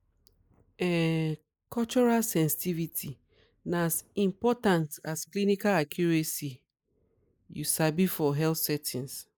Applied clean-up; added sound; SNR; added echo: neural mask model Resemble Enhance denoiser.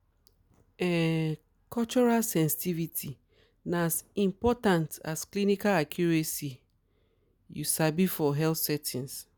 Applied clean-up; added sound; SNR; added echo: none; none; none; none.